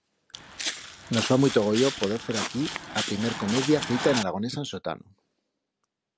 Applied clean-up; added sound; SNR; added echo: none; Walk, footsteps; 6 dB; none.